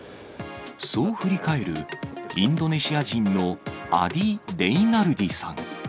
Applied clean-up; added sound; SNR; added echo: none; none; none; none.